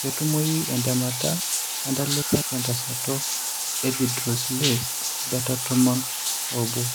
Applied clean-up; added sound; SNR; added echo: none; Bathtub (filling or washing); 1 dB; none.